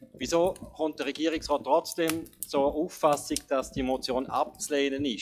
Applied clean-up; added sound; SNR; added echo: classical method log-MMSE.